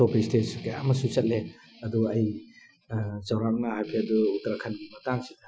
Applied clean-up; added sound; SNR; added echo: classical method Wiener filter.